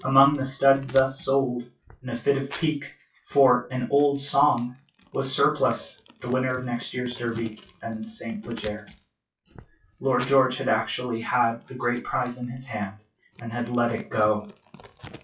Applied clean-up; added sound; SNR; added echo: classical method WPE with log-MMSE.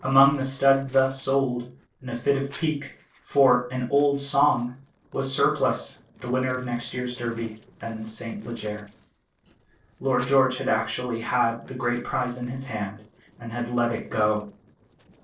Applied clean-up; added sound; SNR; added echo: neural separator model SepFormer DNS4.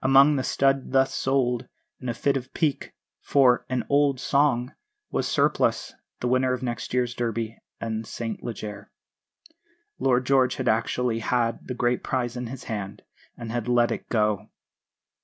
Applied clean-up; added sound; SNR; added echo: none; none; none; none.